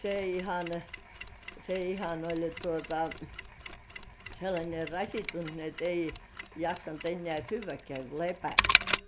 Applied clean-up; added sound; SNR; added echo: none; Mechanisms; 2 dB; none.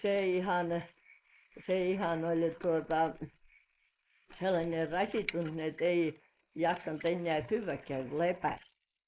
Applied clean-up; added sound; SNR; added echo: neural mask model Resemble Enhance denoiser.